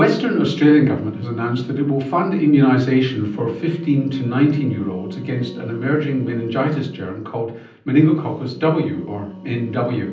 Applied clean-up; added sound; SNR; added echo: none; Wind instrument, woodwind instrument; 18 dB; reverberation time 0.6 s.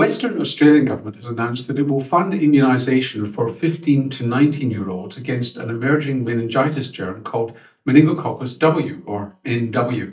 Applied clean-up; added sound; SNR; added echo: neural mask model DeepFilterNet 3.